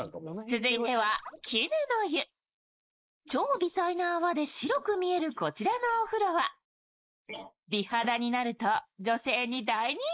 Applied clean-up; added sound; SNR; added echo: neural mask model Resemble Enhance denoiser.